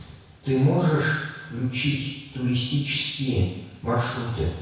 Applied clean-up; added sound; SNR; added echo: none; none; none; reverberation time 1.0 s.